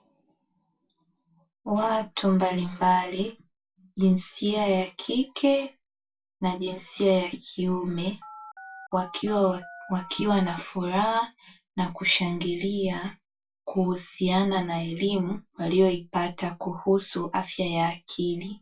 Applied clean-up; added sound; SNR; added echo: none; Telephone; 16 dB; reverberation time 0.2 s.